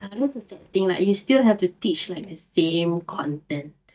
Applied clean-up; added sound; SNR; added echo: neural mask model DeepFilterNet 3.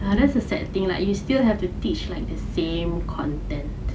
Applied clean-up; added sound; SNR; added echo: none; none; none; none.